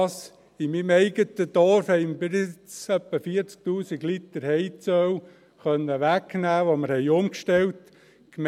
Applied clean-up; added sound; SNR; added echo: none; none; none; none.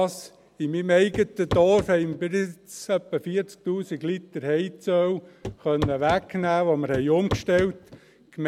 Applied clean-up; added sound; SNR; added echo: none; Walk, footsteps / Run / Wood; 9 dB; none.